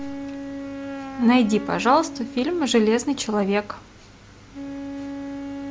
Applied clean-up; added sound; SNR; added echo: none; Wind instrument, woodwind instrument; 11 dB; none.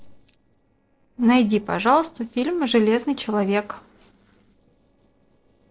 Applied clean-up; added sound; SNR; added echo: neural separator model SepFormer DNS4.